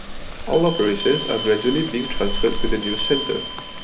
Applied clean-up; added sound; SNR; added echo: none; Water tap, faucet + Bell; 1 dB; none.